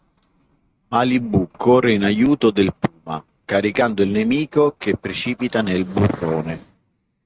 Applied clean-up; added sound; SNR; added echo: neural mask model RNNoise.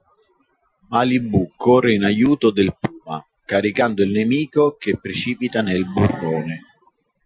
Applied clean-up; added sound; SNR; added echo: classical method Wiener filter.